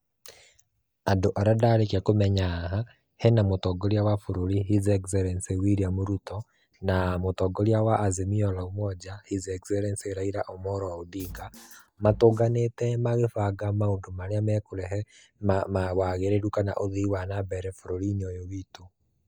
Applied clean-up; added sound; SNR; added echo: neural mask model DeepFilterNet 3.